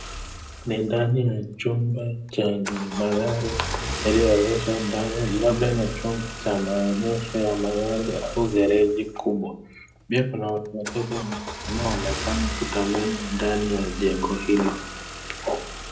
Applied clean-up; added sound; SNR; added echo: none; Engine starting / Car; 9 dB; reverberation time 0.4 s.